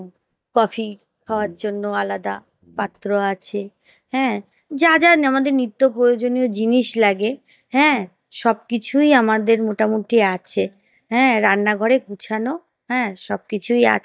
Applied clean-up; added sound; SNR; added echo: neural mask model DeepFilterNet 3.